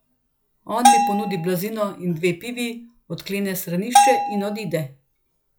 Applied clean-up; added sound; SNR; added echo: classical method log-MMSE.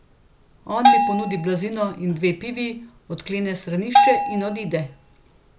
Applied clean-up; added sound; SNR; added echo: none; Bell; -5 dB; none.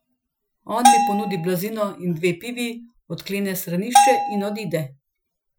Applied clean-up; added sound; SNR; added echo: classical method Wiener filter.